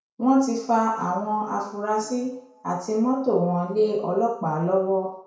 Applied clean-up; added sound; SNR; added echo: none; none; none; reverberation time 0.6 s.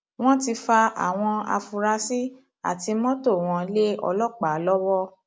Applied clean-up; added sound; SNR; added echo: none; none; none; none.